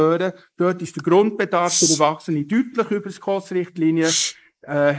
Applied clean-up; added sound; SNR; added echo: neural mask model Resemble Enhance denoiser.